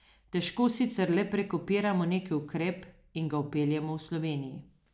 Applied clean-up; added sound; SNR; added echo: none; none; none; none.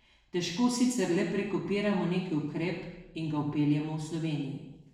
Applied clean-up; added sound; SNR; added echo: none; none; none; reverberation time 0.9 s.